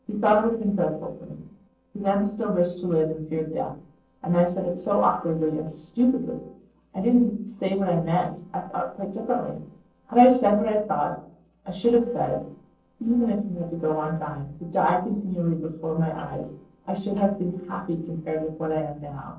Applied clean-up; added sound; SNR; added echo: neural separator model SepFormer DNS4.